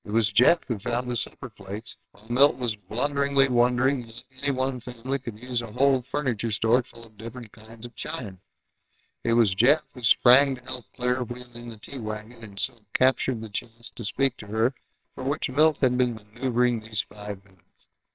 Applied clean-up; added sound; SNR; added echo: neural separator model SepFormer WHAMR!.